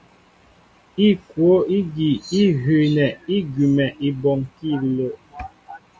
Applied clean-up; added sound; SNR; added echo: none; none; none; none.